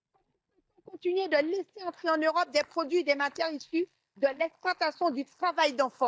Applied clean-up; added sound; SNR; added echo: neural mask model DeepFilterNet 3.